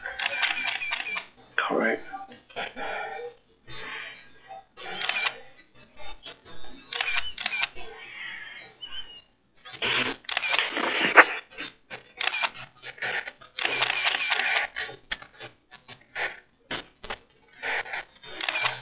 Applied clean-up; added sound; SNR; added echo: classical method log-MMSE.